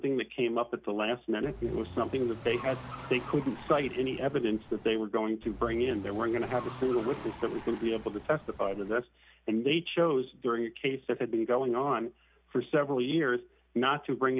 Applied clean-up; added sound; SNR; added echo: none; Car; 14 dB; none.